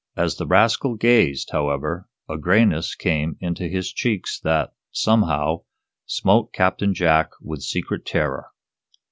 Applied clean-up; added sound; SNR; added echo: none; none; none; none.